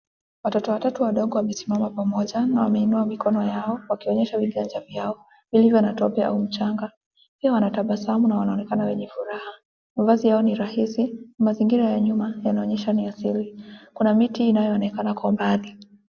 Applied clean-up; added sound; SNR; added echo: none; none; none; none.